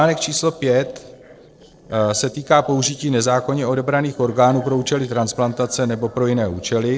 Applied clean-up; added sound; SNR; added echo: neural separator model SepFormer DNS4.